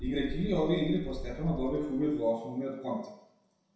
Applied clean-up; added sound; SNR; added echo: none; Bird; 10 dB; reverberation time 0.7 s.